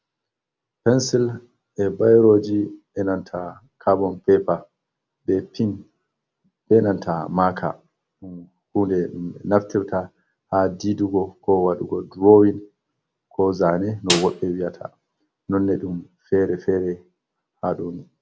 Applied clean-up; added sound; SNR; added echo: none; Snare drum; 5 dB; none.